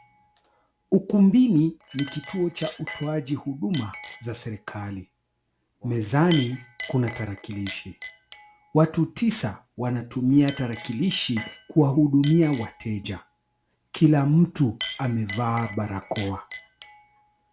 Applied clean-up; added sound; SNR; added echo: none; Chink, clink; 18 dB; none.